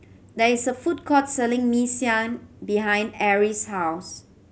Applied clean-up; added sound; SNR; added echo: none; none; none; none.